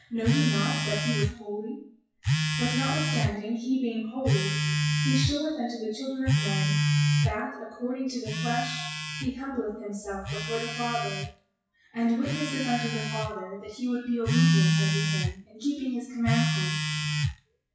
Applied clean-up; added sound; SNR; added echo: classical method WPE with log-MMSE.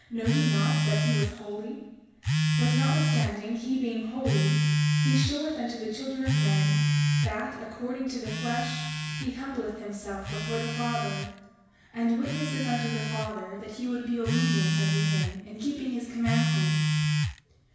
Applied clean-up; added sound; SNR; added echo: none; Telephone; -4 dB; reverberation time 1.1 s.